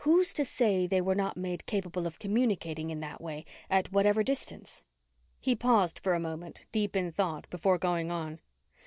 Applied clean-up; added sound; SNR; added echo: none; none; none; none.